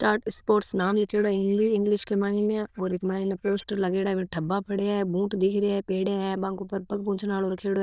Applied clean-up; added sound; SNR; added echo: neural diffusion model UNIVERSE++.